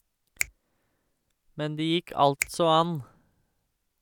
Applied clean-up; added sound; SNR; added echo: none; Finger snapping; 12 dB; none.